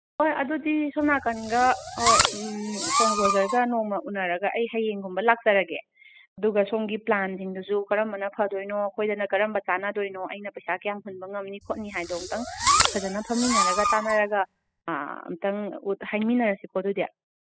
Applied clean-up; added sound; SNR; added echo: classical method spectral subtraction.